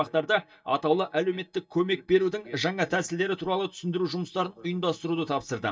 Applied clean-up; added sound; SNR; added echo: neural mask model DeepFilterNet 3.